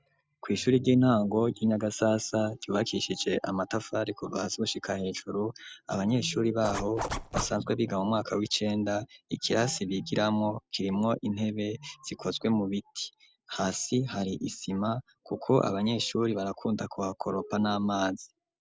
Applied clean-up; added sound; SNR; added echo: none; Zipper (clothing); 6 dB; none.